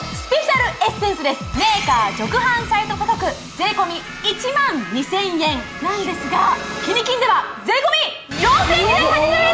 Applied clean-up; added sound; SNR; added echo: none; none; none; none.